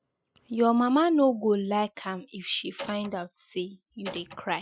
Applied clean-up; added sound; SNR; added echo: classical method Wiener filter.